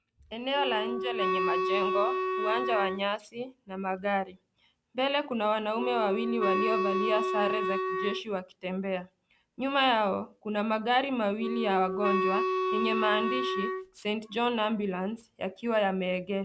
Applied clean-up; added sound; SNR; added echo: none; Wind instrument, woodwind instrument; 0 dB; none.